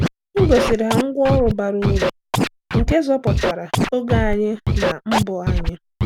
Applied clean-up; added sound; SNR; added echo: none; Scratching (performance technique); 0 dB; none.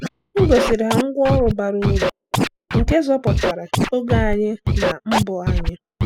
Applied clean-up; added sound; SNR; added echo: classical method spectral subtraction.